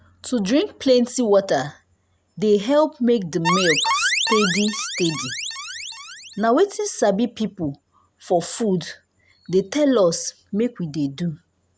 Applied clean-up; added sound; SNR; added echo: none; Alarm; 2 dB; none.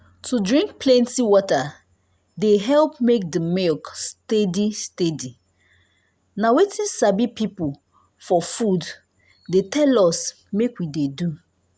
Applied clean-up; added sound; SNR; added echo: none; none; none; none.